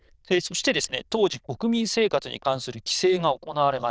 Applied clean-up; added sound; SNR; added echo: neural diffusion model UNIVERSE++.